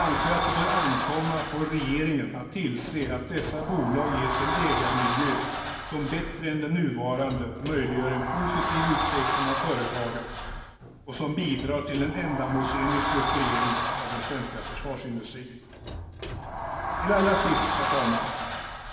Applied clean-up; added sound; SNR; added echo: none; Sliding door; 1 dB; reverberation time 1.4 s.